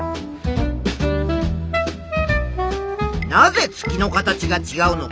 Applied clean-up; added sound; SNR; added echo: none; none; none; none.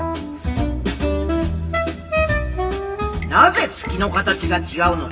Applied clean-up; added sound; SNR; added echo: none; none; none; reverberation time 3.0 s.